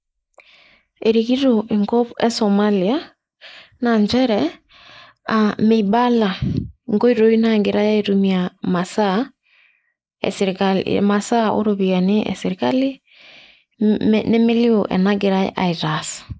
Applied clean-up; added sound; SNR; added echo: neural mask model Resemble Enhance denoiser.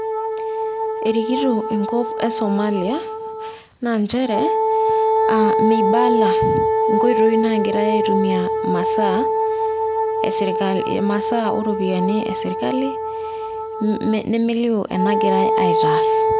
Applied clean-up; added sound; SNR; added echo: none; Wind instrument, woodwind instrument; -2 dB; none.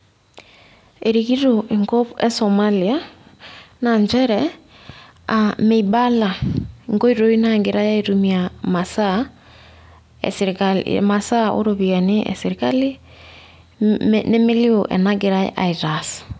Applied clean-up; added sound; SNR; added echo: none; none; none; none.